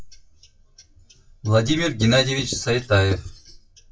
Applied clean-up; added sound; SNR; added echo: classical method WPE with log-MMSE.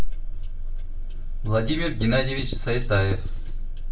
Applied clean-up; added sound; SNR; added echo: none; Writing; 15 dB; reverberation time 0.2 s.